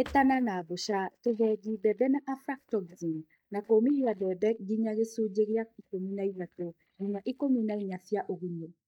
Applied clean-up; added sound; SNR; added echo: neural mask model DeepFilterNet 3.